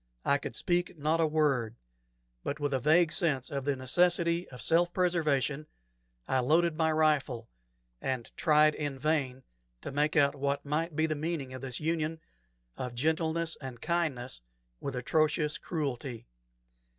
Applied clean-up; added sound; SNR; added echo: none; none; none; none.